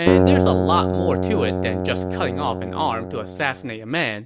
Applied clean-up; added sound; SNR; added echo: none; Keyboard (musical); -4 dB; none.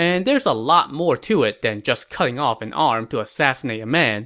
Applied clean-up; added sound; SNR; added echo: none; none; none; none.